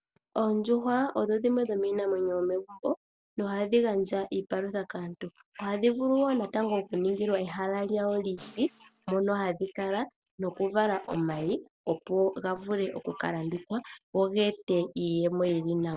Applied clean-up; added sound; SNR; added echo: neural separator model SepFormer DNS4.